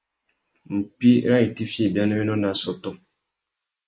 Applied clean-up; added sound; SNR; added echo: neural mask model Resemble Enhance denoiser.